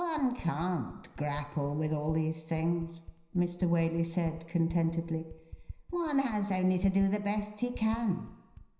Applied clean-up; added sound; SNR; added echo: none; Typing; 17 dB; reverberation time 0.9 s.